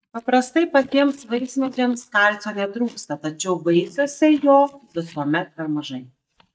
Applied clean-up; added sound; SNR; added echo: neural mask model DeepFilterNet 3.